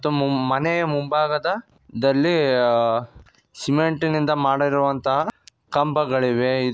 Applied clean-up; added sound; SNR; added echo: none; none; none; none.